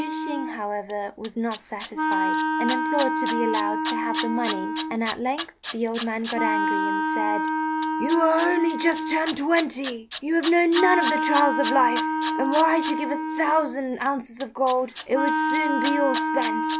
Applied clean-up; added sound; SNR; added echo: none; Wind instrument, woodwind instrument + Tools; 0 dB; none.